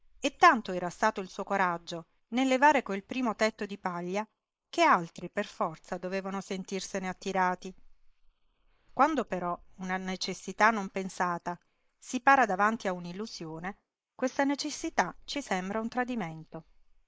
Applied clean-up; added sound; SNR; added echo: neural mask model Resemble Enhance denoiser.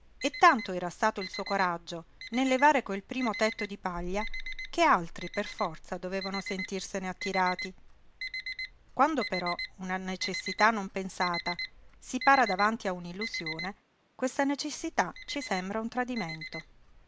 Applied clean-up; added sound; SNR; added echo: none; Alarm; 10 dB; none.